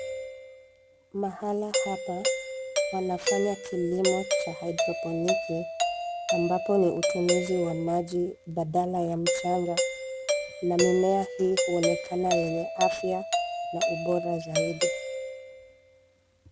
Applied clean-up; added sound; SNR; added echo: none; Doorbell; 1 dB; none.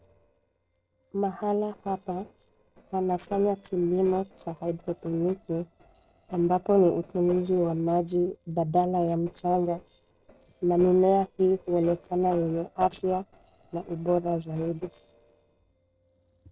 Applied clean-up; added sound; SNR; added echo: neural separator model SepFormer DNS4.